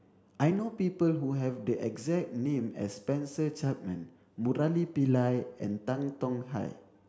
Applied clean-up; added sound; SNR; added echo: none; none; none; none.